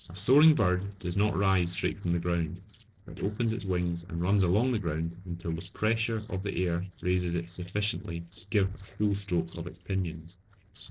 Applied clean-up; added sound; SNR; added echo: neural separator model SepFormer DNS4.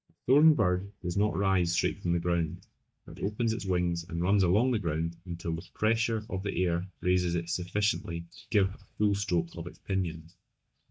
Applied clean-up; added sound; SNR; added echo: neural mask model DeepFilterNet 3.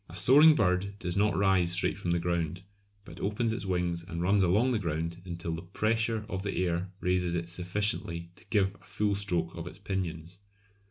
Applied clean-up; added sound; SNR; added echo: none; none; none; none.